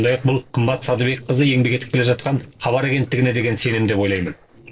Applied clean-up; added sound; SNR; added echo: neural separator model SepFormer DNS4.